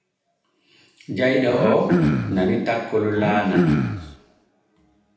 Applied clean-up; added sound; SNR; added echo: none; Cough; 0 dB; reverberation time 0.9 s.